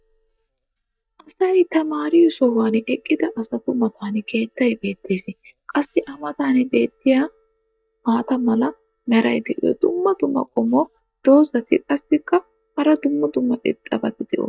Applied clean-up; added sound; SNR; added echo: neural mask model DeepFilterNet 3.